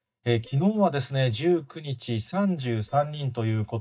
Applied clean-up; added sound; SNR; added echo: neural mask model DeepFilterNet 3.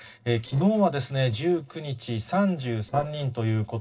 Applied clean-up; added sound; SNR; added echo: neural separator model SepFormer DNS4.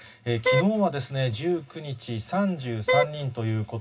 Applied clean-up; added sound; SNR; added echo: none; Wind instrument, woodwind instrument; 0 dB; reverberation time 0.4 s.